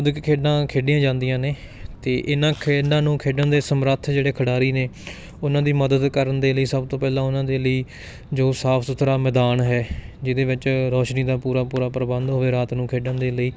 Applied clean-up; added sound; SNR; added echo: none; none; none; none.